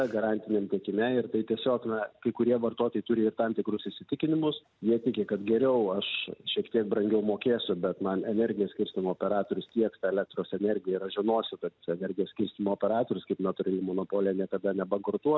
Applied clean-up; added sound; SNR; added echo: none; none; none; none.